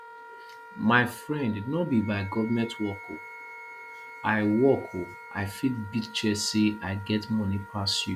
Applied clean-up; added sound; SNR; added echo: none; Wind instrument, woodwind instrument + Wind instrument, woodwind instrument; 16 dB; none.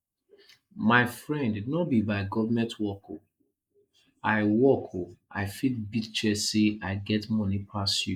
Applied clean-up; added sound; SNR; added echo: neural mask model Resemble Enhance denoiser.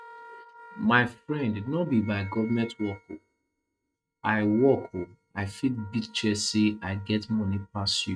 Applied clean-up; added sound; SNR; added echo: neural mask model RNNoise.